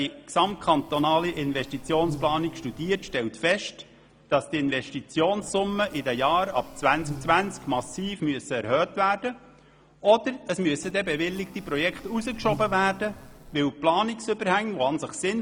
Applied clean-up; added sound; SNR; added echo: none; Insect; 15 dB; none.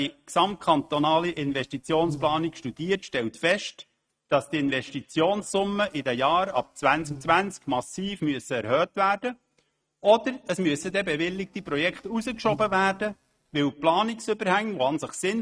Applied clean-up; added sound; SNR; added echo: neural mask model RNNoise.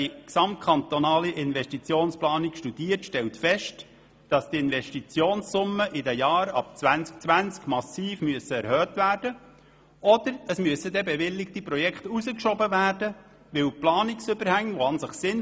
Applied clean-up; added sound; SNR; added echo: none; none; none; none.